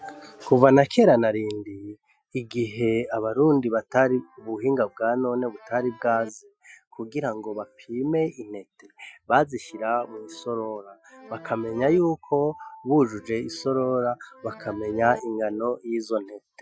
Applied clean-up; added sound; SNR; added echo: classical method Wiener filter.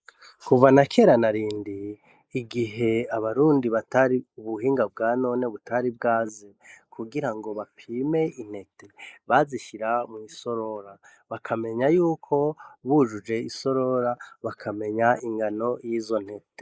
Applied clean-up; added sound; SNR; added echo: neural mask model Resemble Enhance denoiser.